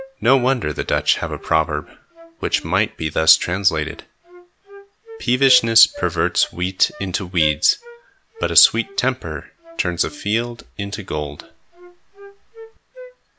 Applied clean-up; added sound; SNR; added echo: none; Wind instrument, woodwind instrument; 19 dB; none.